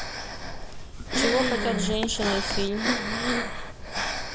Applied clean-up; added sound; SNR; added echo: none; Breathing; -3 dB; none.